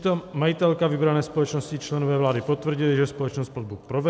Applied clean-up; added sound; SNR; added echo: none; none; none; none.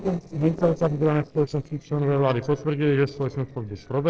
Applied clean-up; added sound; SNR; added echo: neural separator model SepFormer DNS4.